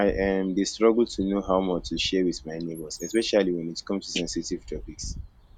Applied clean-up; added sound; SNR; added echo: none; Bird; 16 dB; none.